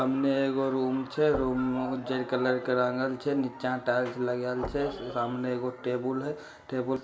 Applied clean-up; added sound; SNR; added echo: none; Knock / Wood / Percussion; 16 dB; reverberation time 0.7 s.